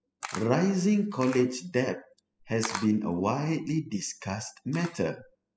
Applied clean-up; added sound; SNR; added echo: classical method spectral subtraction.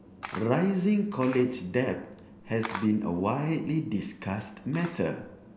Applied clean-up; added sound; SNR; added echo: none; Camera; 16 dB; none.